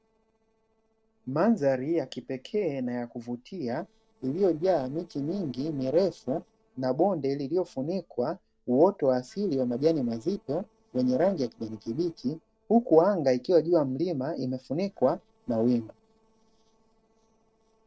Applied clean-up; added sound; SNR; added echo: neural separator model SepFormer DNS4.